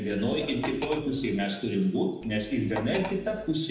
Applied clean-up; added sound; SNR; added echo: none; Cutlery, silverware; 13 dB; reverberation time 0.8 s.